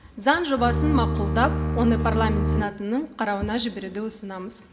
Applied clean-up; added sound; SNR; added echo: none; Bowed string instrument; -1 dB; reverberation time 1.0 s.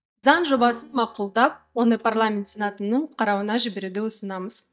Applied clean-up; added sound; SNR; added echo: neural mask model DeepFilterNet 3.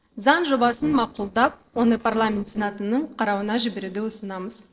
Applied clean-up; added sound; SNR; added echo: neural separator model SepFormer DNS4.